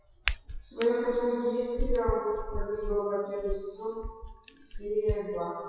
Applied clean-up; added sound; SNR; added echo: classical method WPE with log-MMSE.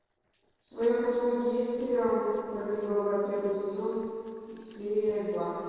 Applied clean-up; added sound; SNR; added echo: neural separator model SepFormer DNS4.